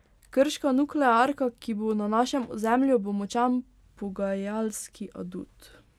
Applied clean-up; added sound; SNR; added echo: none; none; none; none.